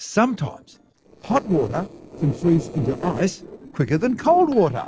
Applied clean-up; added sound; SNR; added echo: neural separator model SepFormer DNS4.